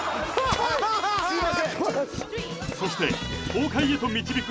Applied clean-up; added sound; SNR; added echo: none; Tools; 11 dB; none.